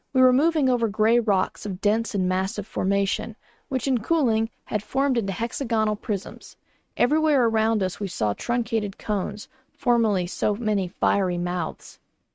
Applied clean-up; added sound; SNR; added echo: neural mask model RNNoise.